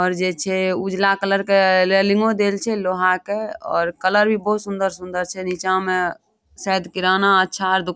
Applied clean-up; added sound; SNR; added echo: none; none; none; none.